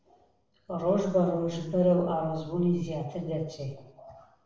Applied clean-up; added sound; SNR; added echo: none; none; none; reverberation time 0.7 s.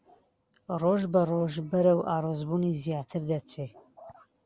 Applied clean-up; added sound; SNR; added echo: none; none; none; none.